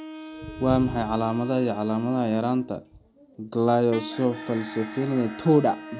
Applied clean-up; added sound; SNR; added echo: none; Wind instrument, woodwind instrument; 16 dB; none.